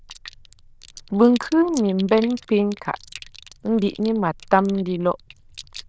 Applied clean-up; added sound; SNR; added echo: neural diffusion model UNIVERSE++.